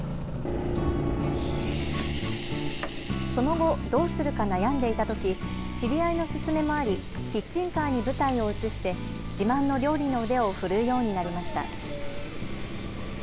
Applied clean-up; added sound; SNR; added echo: none; none; none; none.